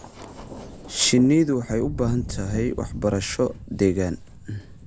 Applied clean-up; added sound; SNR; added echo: none; Thunder; 12 dB; none.